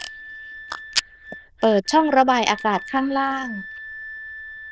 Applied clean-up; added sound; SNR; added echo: neural diffusion model UNIVERSE++.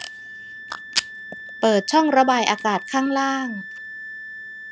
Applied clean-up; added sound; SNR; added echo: none; Packing tape, duct tape / Tearing + Wind instrument, woodwind instrument; 11 dB; none.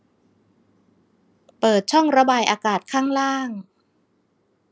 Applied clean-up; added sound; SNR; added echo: none; none; none; none.